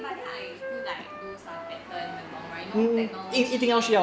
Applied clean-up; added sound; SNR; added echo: none; Wind instrument, woodwind instrument; 13 dB; none.